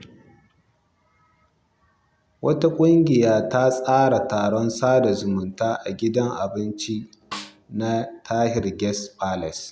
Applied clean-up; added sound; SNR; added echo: none; Snare drum; 15 dB; none.